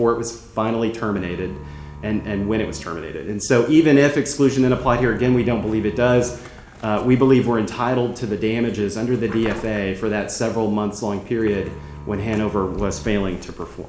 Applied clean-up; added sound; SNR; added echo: none; Bowed string instrument; 17 dB; reverberation time 0.4 s.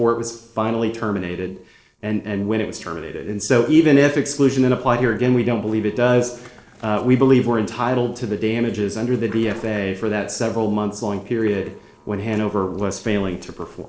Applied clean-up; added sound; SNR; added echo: neural separator model SepFormer DNS4.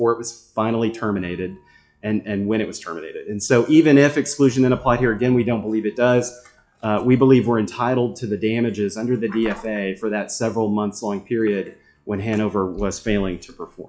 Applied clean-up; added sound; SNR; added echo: classical method WPE with log-MMSE.